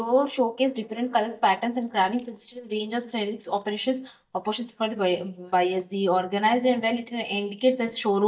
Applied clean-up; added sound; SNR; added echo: neural mask model DeepFilterNet 3.